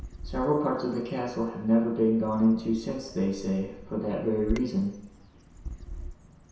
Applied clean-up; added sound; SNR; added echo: none; Bird vocalization, bird call, bird song; 13 dB; reverberation time 0.7 s.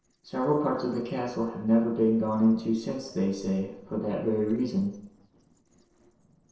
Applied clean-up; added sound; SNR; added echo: neural separator model SepFormer DNS4.